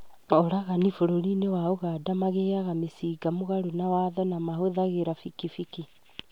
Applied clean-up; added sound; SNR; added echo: none; none; none; none.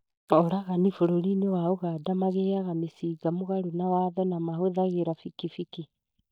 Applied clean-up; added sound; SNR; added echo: neural mask model DeepFilterNet 3.